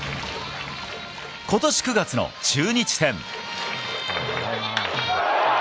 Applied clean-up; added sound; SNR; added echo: none; none; none; none.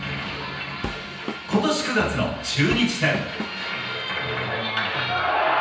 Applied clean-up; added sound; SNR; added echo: none; Drum kit; 12 dB; reverberation time 0.9 s.